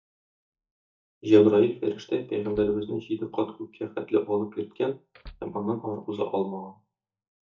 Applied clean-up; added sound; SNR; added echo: neural mask model DeepFilterNet 3.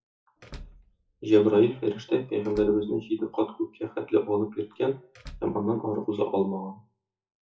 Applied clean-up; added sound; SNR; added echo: classical method WPE with log-MMSE.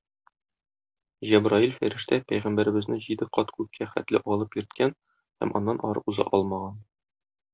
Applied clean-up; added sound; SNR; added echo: none; none; none; none.